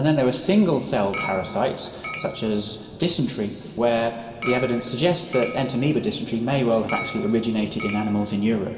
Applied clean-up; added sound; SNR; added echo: none; Chink, clink; 13 dB; reverberation time 2.2 s.